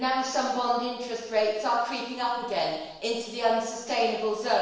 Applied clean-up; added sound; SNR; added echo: none; none; none; reverberation time 0.9 s.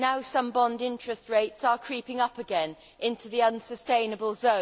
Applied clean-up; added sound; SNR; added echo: none; none; none; none.